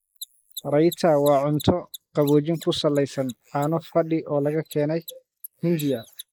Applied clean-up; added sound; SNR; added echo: neural mask model Resemble Enhance denoiser.